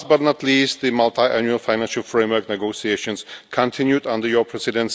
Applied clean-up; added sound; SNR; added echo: none; none; none; none.